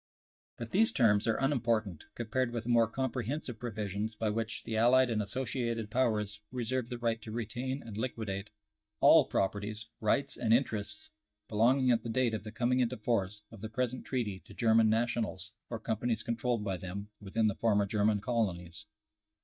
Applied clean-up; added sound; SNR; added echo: neural mask model DeepFilterNet 3.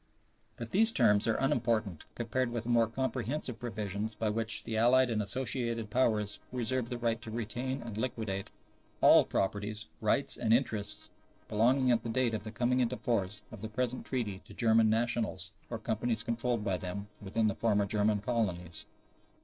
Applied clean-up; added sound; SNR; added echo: neural separator model SepFormer DNS4.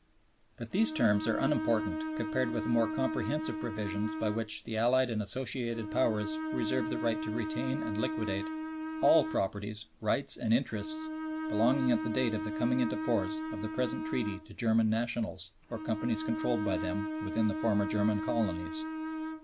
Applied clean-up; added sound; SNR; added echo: none; Bowed string instrument; 5 dB; none.